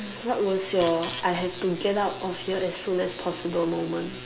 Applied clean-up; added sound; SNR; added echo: none; none; none; none.